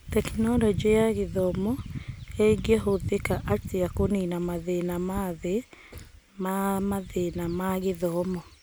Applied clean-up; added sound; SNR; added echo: none; none; none; none.